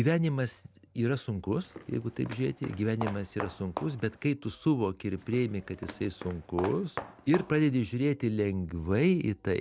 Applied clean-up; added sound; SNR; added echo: none; Walk, footsteps; 13 dB; none.